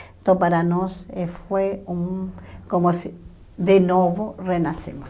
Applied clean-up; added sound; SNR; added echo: none; none; none; none.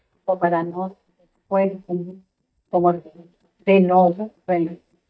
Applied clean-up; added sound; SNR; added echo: neural mask model DeepFilterNet 3.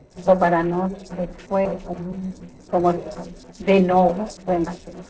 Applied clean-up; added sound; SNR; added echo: neural separator model SepFormer DNS4.